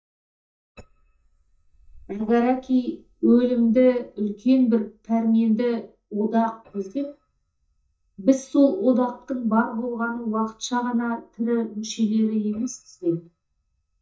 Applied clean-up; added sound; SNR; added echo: neural mask model DeepFilterNet 3.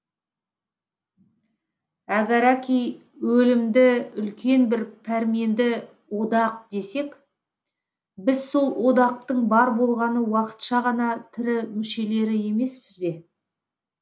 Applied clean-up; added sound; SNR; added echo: none; none; none; none.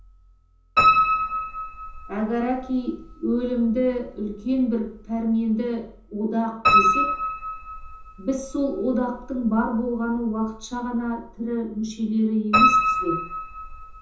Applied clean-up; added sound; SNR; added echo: none; Piano; 0 dB; reverberation time 0.6 s.